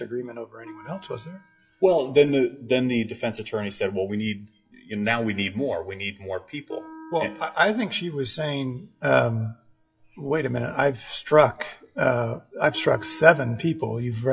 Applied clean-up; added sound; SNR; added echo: classical method WPE with log-MMSE.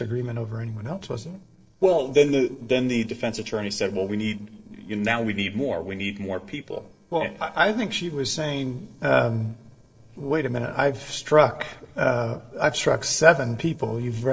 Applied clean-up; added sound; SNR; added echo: neural separator model SepFormer DNS4.